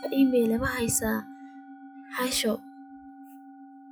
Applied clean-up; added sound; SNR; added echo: classical method log-MMSE.